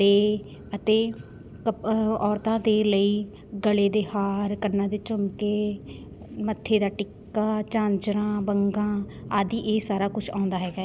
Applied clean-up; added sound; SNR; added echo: none; none; none; none.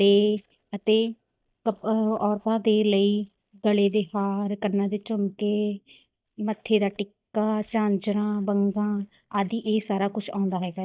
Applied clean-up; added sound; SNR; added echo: neural mask model DeepFilterNet 3.